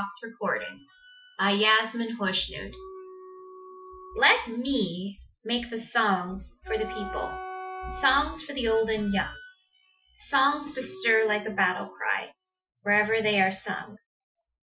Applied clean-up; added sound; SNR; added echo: classical method Wiener filter.